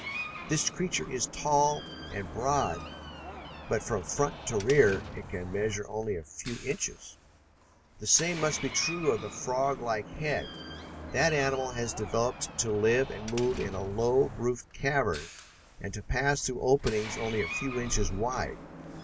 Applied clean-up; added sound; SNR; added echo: none; Door; 12 dB; none.